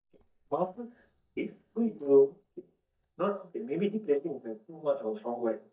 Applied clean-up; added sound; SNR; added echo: neural mask model DeepFilterNet 3.